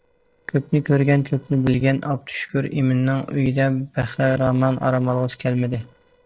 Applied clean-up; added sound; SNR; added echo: neural separator model SepFormer DNS4.